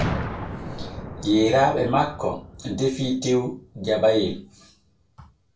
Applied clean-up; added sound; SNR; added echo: none; Boom; 10 dB; reverberation time 0.2 s.